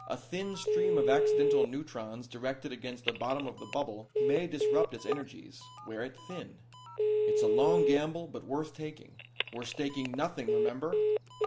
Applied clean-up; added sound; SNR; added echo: none; Telephone; -4 dB; none.